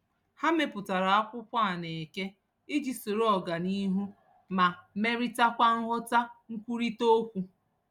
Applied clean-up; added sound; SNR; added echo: none; none; none; none.